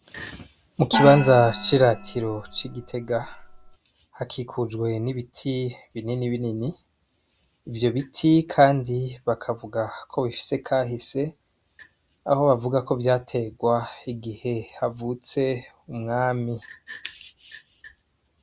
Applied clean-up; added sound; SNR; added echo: none; Gong; 6 dB; none.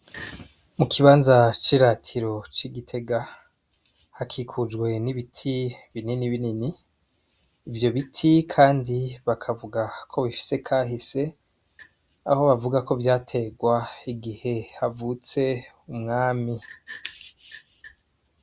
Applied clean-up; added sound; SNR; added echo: none; none; none; none.